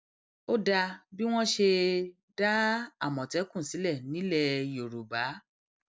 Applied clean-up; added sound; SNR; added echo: none; none; none; none.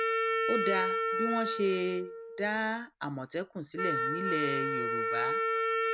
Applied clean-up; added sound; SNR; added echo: none; Wind instrument, woodwind instrument; -2 dB; none.